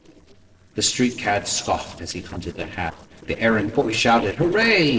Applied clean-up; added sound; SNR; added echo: neural separator model SepFormer DNS4.